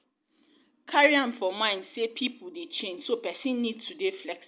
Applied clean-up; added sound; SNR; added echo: none; none; none; none.